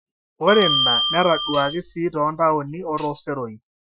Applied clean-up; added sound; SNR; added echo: classical method Wiener filter.